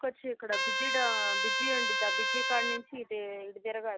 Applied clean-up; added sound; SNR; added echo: none; Trumpet; -4 dB; none.